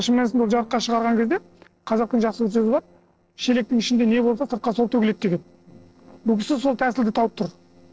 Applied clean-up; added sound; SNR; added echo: neural separator model SepFormer DNS4.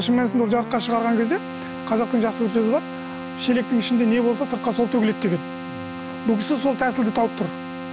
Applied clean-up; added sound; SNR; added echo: none; Keyboard (musical); 10 dB; none.